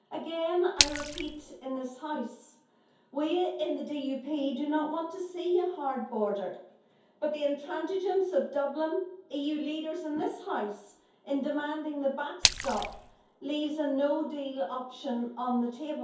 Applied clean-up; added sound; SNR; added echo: none; Splash, splatter; -1 dB; reverberation time 0.6 s.